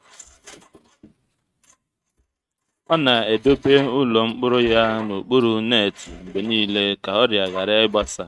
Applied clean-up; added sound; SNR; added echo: neural mask model RNNoise.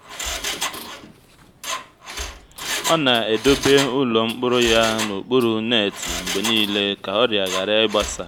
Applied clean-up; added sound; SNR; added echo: none; Mechanisms; 9 dB; none.